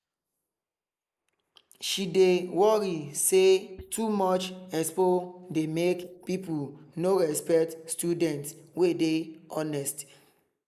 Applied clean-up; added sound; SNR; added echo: neural mask model Resemble Enhance denoiser.